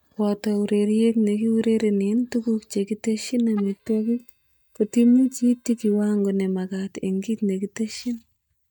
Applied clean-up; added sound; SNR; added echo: neural mask model DeepFilterNet 3.